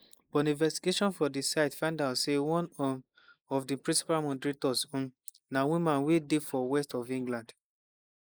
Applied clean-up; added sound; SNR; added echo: neural mask model Resemble Enhance denoiser.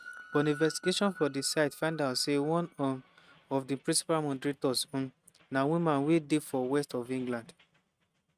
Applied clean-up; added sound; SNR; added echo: neural mask model RNNoise.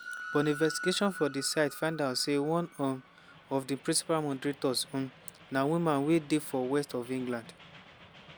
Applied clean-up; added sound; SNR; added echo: none; Train; 15 dB; none.